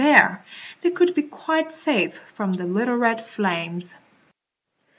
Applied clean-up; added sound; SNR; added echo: none; none; none; none.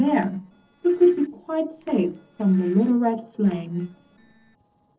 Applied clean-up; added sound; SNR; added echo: neural separator model SepFormer DNS4.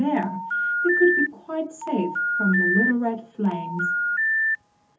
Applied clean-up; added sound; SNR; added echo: none; Telephone; 0 dB; reverberation time 0.3 s.